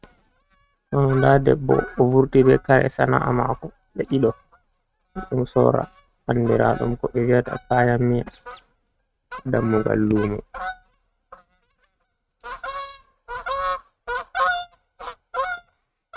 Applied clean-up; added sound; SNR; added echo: neural mask model RNNoise.